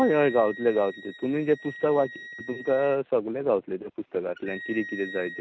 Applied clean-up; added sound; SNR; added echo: none; Wind instrument, woodwind instrument; 16 dB; none.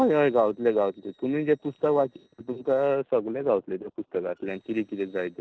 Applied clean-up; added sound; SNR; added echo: neural separator model SepFormer DNS4.